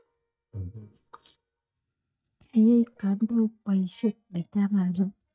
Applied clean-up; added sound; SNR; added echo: neural mask model DeepFilterNet 3.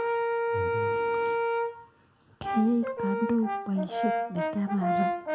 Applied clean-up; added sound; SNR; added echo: none; Brass instrument; -2 dB; reverberation time 0.3 s.